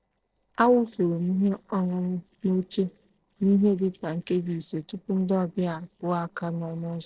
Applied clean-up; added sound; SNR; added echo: neural separator model SepFormer DNS4.